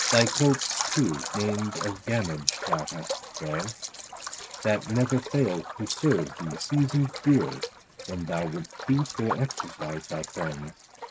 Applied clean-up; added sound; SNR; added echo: neural mask model RNNoise.